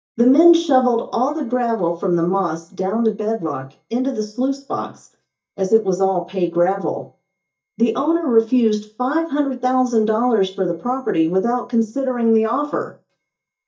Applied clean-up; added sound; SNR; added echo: neural mask model DeepFilterNet 3.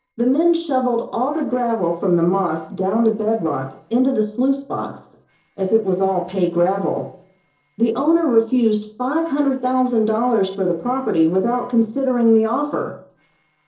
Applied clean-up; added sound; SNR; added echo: neural separator model SepFormer DNS4.